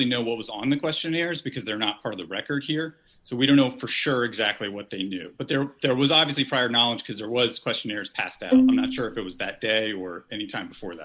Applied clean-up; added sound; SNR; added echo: none; Bowed string instrument; -4 dB; none.